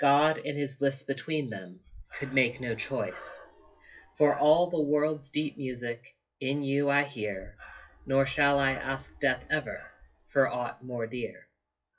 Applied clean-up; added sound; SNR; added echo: classical method WPE with log-MMSE.